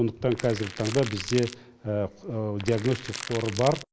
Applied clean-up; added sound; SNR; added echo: none; Crackle; 11 dB; none.